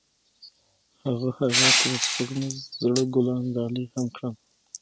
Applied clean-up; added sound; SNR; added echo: none; Crushing; -2 dB; none.